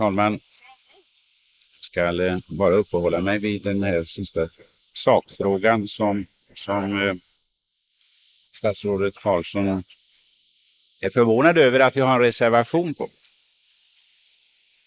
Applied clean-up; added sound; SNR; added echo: neural mask model Resemble Enhance denoiser.